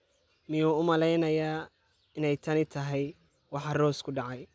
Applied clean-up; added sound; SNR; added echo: none; none; none; none.